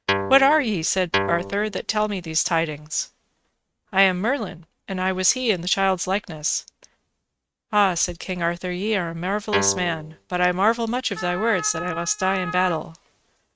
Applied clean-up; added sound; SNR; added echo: neural mask model RNNoise.